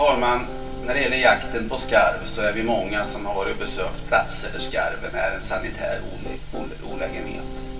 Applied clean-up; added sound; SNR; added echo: none; Piano; 15 dB; reverberation time 0.2 s.